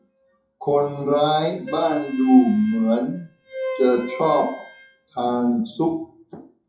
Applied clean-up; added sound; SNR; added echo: classical method WPE with log-MMSE.